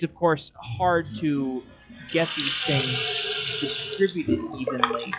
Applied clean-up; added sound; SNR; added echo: classical method log-MMSE.